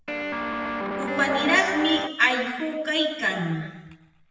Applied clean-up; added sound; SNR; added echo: none; Guitar; 3 dB; reverberation time 1.3 s.